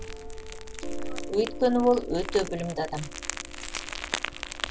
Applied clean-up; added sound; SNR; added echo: none; Piano + Crumpling, crinkling; 4 dB; none.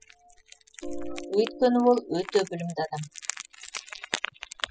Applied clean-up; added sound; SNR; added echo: classical method spectral subtraction.